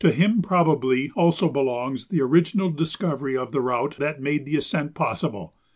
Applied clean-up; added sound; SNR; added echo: none; none; none; none.